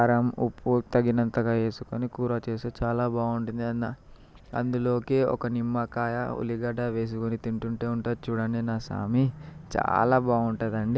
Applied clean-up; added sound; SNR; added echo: none; none; none; none.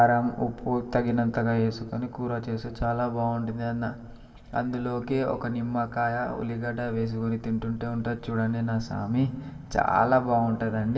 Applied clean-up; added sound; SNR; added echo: none; none; none; reverberation time 1.5 s.